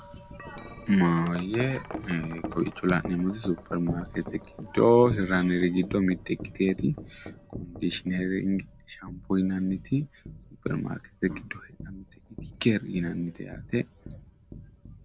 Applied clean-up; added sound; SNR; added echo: none; Wind chime; 13 dB; none.